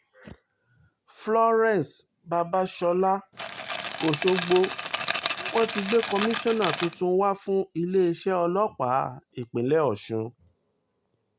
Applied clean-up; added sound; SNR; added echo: none; Rattle; 5 dB; none.